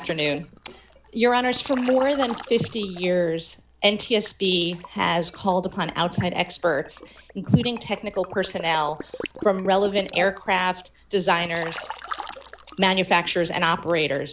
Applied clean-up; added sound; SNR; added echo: none; Liquid; 16 dB; none.